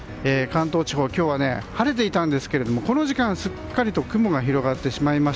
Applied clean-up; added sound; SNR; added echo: none; none; none; none.